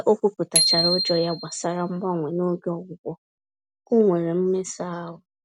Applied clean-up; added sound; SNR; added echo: none; Bicycle bell; 2 dB; none.